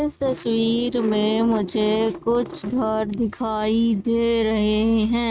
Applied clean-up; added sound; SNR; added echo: neural mask model RNNoise.